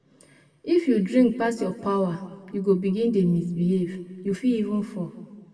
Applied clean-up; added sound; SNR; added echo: none; none; none; reverberation time 1.3 s.